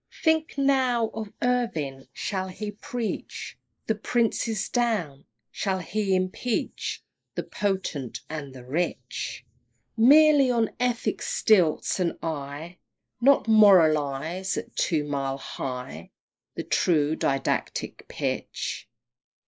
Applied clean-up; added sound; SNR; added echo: neural mask model Resemble Enhance denoiser.